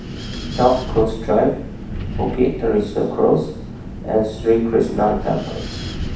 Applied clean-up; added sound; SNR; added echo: none; Wind; 8 dB; reverberation time 0.7 s.